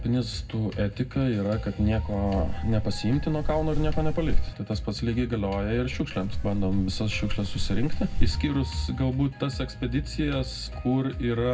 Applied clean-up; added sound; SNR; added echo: none; Wind; 0 dB; reverberation time 0.3 s.